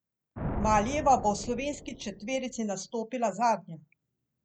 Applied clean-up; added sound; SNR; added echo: none; Thunder; 10 dB; none.